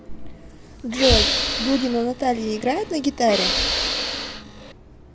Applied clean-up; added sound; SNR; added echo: none; Hiss / Breathing; 0 dB; none.